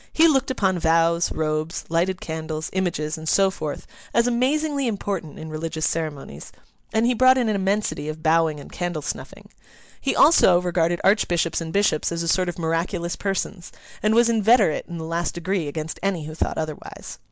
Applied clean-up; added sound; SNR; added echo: none; none; none; none.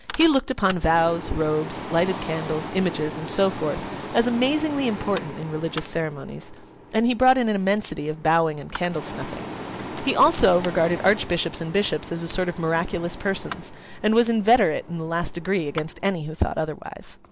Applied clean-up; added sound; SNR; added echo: none; Mechanical fan; 13 dB; none.